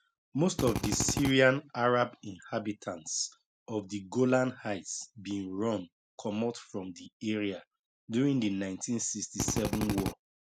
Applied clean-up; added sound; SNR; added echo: none; Drill; 1 dB; none.